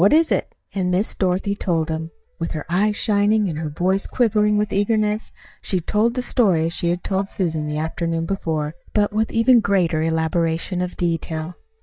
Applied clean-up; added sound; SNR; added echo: neural mask model DeepFilterNet 3.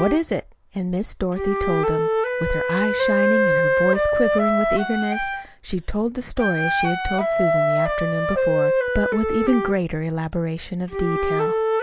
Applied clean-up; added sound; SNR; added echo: none; Wind instrument, woodwind instrument; -2 dB; none.